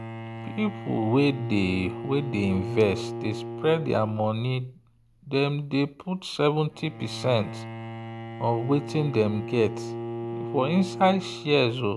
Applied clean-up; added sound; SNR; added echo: none; Bowed string instrument; 10 dB; none.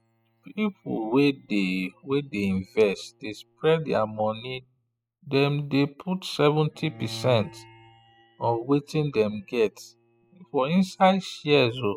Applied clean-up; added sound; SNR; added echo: classical method spectral subtraction.